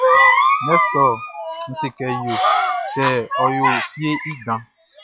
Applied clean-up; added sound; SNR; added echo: classical method log-MMSE.